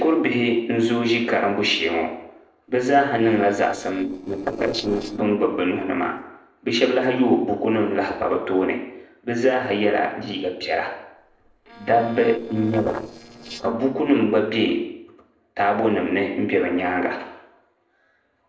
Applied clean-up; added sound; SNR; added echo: neural separator model SepFormer DNS4.